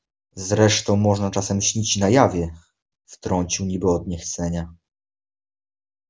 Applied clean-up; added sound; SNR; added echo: none; none; none; none.